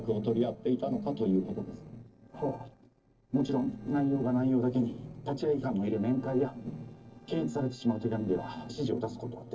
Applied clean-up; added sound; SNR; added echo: neural separator model SepFormer DNS4.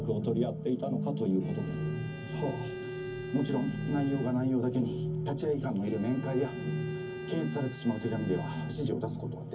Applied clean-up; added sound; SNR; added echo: none; Bowed string instrument; 18 dB; reverberation time 0.3 s.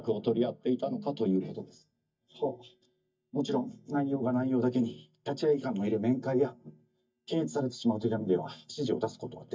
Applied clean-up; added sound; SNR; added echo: neural mask model DeepFilterNet 3.